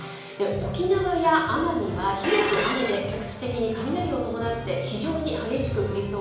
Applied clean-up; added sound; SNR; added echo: none; Dishes, pots, and pans; 9 dB; reverberation time 1.0 s.